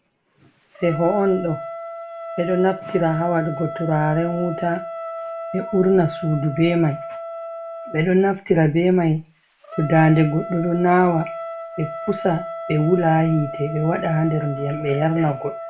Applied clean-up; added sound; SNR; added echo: none; Trumpet; 11 dB; reverberation time 0.3 s.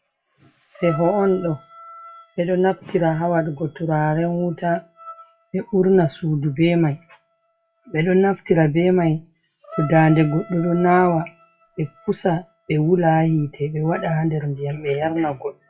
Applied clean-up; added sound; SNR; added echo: classical method WPE with log-MMSE.